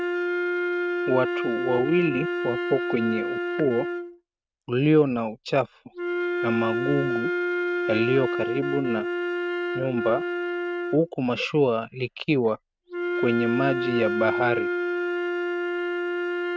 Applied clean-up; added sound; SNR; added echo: neural mask model RNNoise.